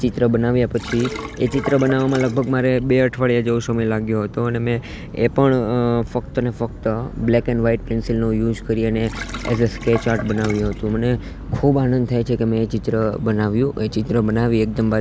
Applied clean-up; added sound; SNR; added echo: none; Sink (filling or washing); 15 dB; none.